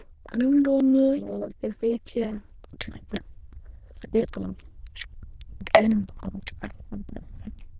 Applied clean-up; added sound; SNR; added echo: neural diffusion model UNIVERSE++.